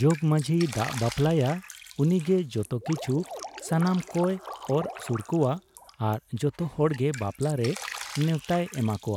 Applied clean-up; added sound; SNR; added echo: none; Drip; 15 dB; none.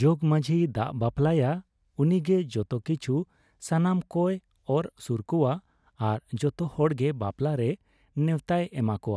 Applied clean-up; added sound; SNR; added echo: none; none; none; none.